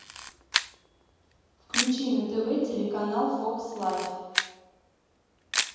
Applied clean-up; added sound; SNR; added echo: none; Camera; 4 dB; reverberation time 1.2 s.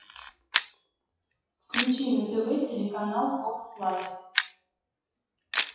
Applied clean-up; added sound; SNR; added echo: classical method WPE with log-MMSE.